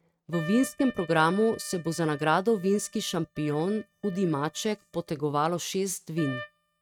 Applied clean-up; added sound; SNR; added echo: neural mask model RNNoise.